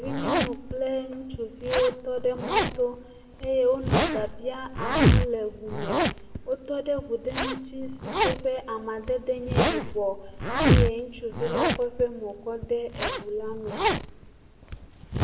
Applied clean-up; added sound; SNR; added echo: none; Zipper (clothing); -2 dB; reverberation time 1.1 s.